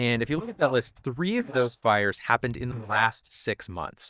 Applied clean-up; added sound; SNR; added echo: neural mask model DeepFilterNet 3.